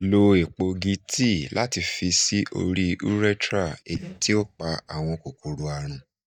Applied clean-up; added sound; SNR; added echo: neural mask model DeepFilterNet 3.